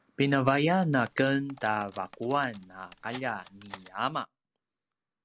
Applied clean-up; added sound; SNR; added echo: none; Cutlery, silverware; 20 dB; none.